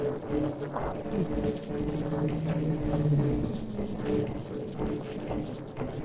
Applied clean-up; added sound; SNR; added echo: neural separator model SepFormer DNS4.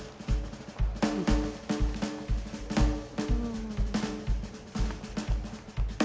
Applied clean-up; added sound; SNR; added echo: none; none; none; none.